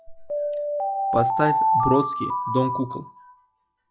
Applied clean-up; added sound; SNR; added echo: classical method log-MMSE.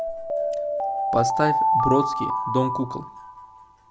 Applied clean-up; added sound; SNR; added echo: none; Alarm; -3 dB; none.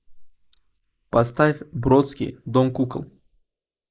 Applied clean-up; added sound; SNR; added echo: neural mask model Resemble Enhance denoiser.